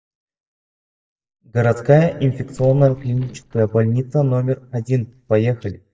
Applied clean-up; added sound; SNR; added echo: neural mask model DeepFilterNet 3.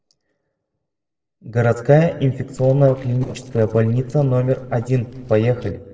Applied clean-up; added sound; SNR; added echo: neural separator model SepFormer DNS4.